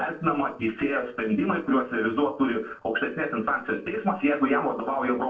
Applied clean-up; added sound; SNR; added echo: neural separator model SepFormer DNS4.